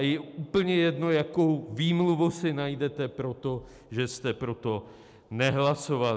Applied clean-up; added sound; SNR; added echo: none; none; none; none.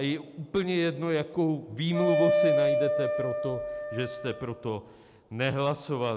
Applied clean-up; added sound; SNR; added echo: none; Wind instrument, woodwind instrument; -2 dB; none.